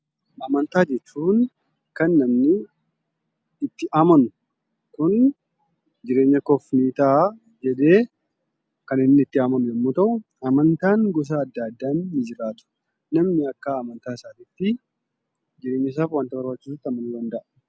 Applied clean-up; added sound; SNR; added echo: none; none; none; none.